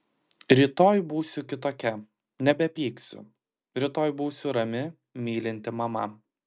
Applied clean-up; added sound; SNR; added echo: none; none; none; none.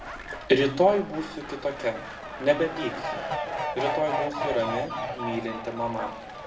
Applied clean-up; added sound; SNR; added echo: none; Fowl; 5 dB; reverberation time 0.6 s.